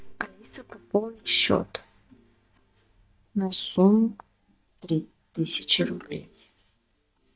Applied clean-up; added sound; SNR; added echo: neural mask model DeepFilterNet 3.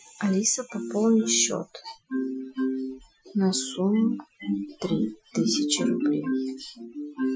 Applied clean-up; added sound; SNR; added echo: classical method Wiener filter.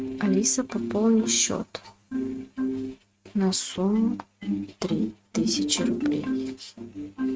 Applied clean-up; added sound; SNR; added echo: neural mask model RNNoise.